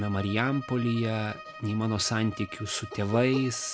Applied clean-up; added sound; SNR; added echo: none; Bowed string instrument + Cough; 14 dB; none.